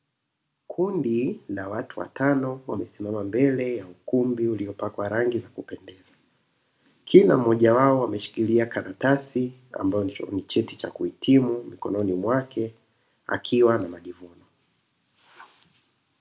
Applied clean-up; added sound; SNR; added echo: none; none; none; none.